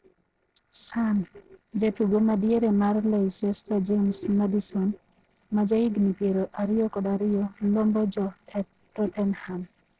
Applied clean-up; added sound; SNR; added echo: neural separator model SepFormer DNS4.